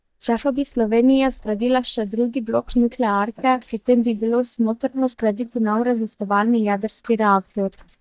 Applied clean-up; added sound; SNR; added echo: neural mask model DeepFilterNet 3.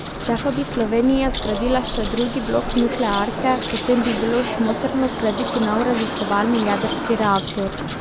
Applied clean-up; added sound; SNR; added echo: none; Bird; 4 dB; none.